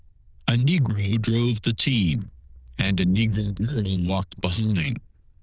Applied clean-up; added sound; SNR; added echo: neural diffusion model UNIVERSE++.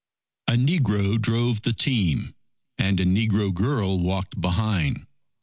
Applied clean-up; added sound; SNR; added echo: none; none; none; none.